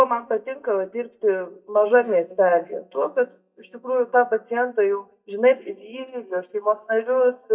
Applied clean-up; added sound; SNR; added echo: neural mask model DeepFilterNet 3.